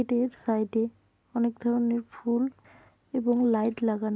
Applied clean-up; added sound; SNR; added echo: none; none; none; none.